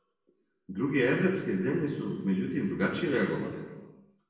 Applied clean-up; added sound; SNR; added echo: none; none; none; reverberation time 1.2 s.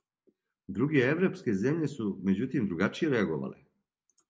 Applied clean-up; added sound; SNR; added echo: none; none; none; none.